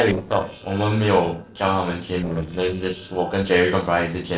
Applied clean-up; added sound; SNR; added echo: neural separator model SepFormer DNS4.